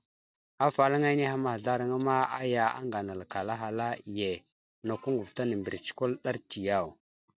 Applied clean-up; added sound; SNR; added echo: none; none; none; none.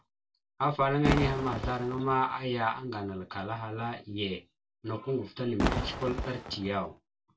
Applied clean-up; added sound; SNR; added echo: none; Fireworks; 1 dB; reverberation time 0.2 s.